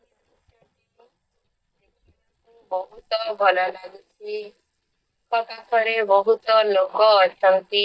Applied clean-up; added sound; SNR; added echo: neural mask model DeepFilterNet 3.